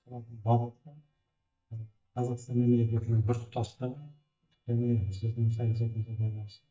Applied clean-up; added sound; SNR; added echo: neural mask model DeepFilterNet 3.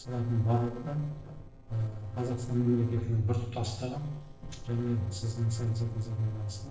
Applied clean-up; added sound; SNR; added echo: neural separator model SepFormer DNS4.